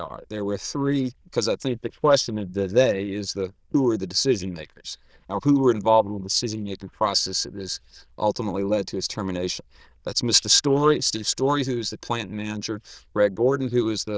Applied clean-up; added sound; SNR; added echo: neural diffusion model UNIVERSE++.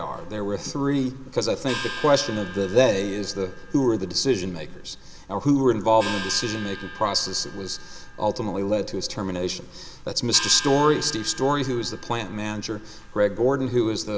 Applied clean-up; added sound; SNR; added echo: none; Gong; 13 dB; none.